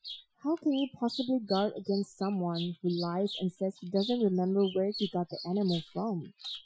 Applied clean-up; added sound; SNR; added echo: classical method Wiener filter.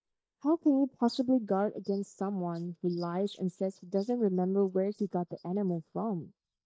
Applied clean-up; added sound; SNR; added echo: neural mask model DeepFilterNet 3.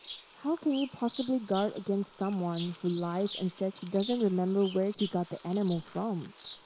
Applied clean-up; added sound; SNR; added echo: neural mask model Resemble Enhance denoiser.